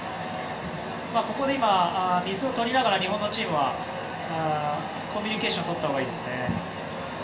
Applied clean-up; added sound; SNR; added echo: none; Plucked string instrument; 16 dB; reverberation time 0.4 s.